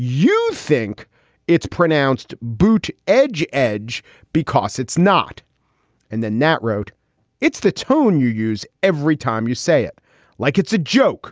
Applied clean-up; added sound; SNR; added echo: none; none; none; none.